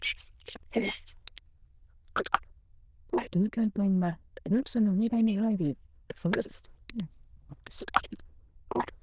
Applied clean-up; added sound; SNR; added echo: neural diffusion model UNIVERSE++.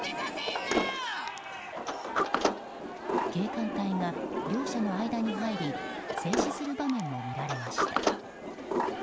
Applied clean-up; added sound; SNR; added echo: none; Sliding door; 0 dB; none.